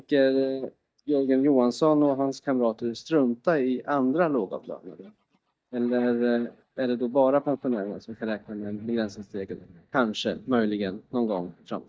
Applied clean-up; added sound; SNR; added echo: neural mask model DeepFilterNet 3.